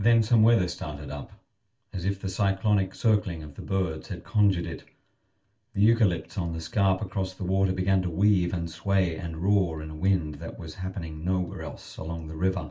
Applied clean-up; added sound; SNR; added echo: none; none; none; reverberation time 0.2 s.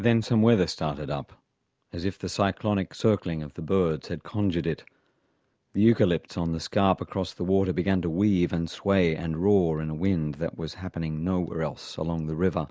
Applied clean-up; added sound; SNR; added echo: none; none; none; none.